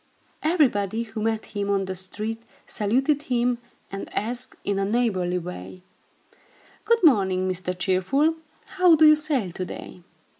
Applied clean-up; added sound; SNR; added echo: none; none; none; none.